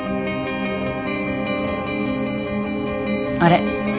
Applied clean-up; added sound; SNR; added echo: none; Wind instrument, woodwind instrument; 16 dB; none.